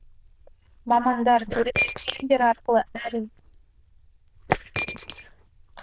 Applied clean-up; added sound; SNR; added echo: neural diffusion model UNIVERSE++.